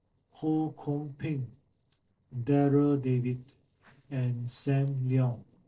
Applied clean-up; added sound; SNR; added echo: neural separator model SepFormer DNS4.